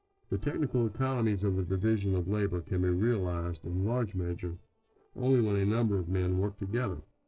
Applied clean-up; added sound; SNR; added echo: neural separator model SepFormer DNS4.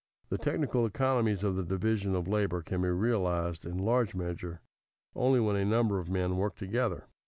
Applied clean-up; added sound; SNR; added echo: none; none; none; none.